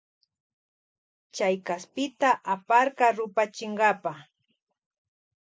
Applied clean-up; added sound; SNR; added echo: none; none; none; none.